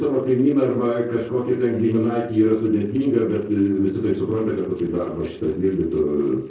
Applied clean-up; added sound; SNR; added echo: neural separator model SepFormer DNS4.